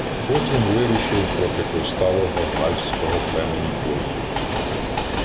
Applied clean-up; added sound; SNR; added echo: none; Train; 0 dB; none.